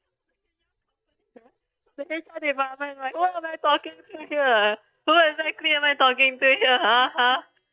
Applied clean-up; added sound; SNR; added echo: neural mask model DeepFilterNet 3.